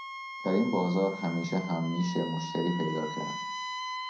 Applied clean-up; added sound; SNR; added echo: none; Wind instrument, woodwind instrument; 8 dB; reverberation time 0.6 s.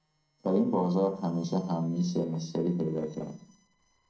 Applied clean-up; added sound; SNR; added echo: neural separator model SepFormer DNS4.